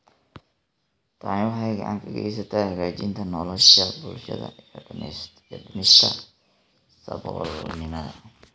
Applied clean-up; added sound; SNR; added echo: none; none; none; none.